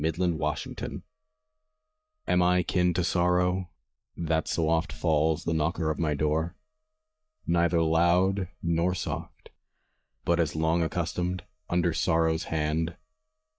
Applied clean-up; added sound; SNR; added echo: neural mask model DeepFilterNet 3.